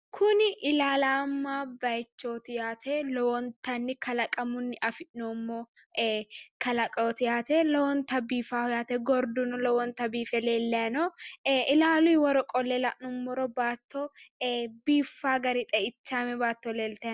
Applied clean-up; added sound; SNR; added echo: none; none; none; none.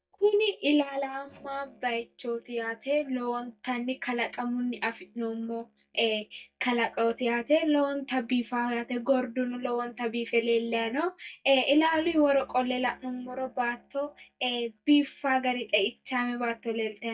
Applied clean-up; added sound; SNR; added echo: neural mask model DeepFilterNet 3.